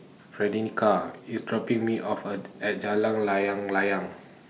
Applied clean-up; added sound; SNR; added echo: none; none; none; none.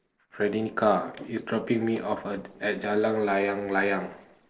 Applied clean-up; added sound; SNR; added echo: neural separator model SepFormer DNS4.